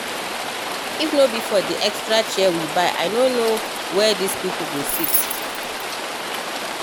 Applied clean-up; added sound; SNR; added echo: none; Rain + Keys jangling; 3 dB; none.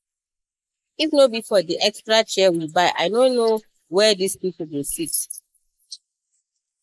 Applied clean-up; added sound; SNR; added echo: neural mask model Resemble Enhance denoiser.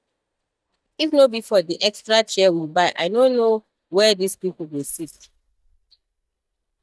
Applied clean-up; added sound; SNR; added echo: neural mask model DeepFilterNet 3.